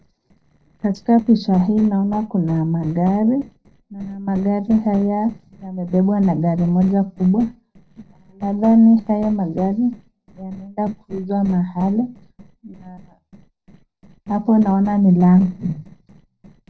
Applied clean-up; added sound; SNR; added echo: neural separator model SepFormer DNS4.